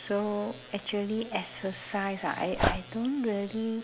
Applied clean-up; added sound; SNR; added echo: none; Dog; 1 dB; none.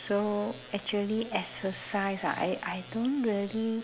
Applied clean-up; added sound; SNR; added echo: none; none; none; none.